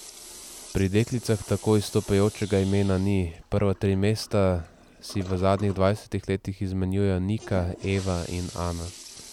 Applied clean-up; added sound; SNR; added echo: none; Toilet flush; 19 dB; none.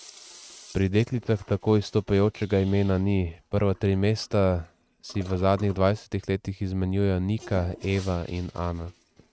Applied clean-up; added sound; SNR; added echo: neural mask model RNNoise.